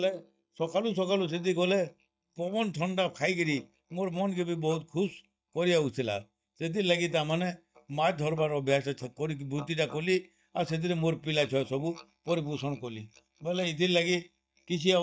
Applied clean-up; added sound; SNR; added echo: neural mask model DeepFilterNet 3.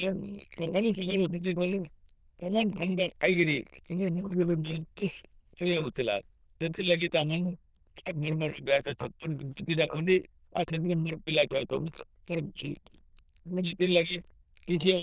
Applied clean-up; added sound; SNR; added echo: neural diffusion model UNIVERSE++.